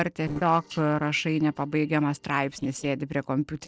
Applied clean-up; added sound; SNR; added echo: neural separator model SepFormer DNS4.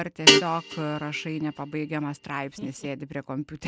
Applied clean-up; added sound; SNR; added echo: none; Guitar; -4 dB; none.